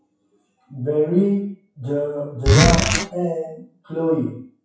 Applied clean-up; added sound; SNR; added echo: classical method WPE with log-MMSE.